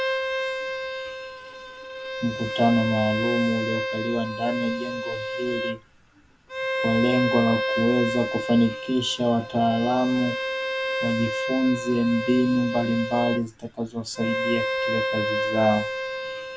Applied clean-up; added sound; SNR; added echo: none; Bowed string instrument; 3 dB; none.